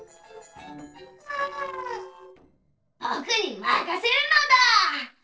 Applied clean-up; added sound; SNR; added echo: neural separator model SepFormer DNS4.